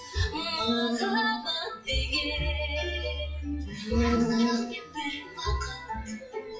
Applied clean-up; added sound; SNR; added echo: classical method WPE with log-MMSE.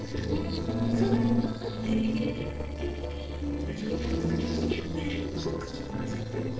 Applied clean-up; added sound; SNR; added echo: neural separator model SepFormer DNS4.